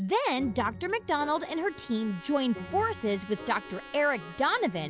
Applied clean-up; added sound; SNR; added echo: none; Trumpet; 20 dB; none.